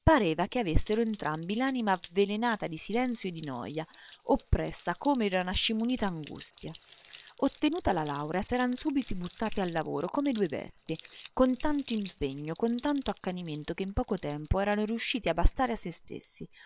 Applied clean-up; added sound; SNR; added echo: neural separator model SepFormer WHAM!.